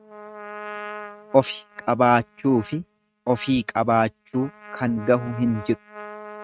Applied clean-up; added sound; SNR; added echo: neural mask model RNNoise.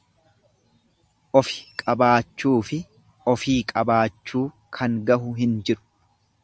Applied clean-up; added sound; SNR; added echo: none; none; none; none.